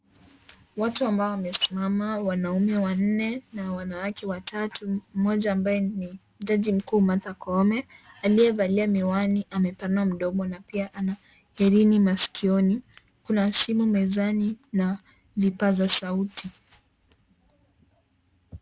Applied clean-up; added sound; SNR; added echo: none; none; none; none.